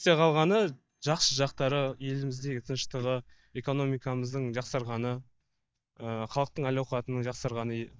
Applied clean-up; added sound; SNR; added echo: neural mask model DeepFilterNet 3.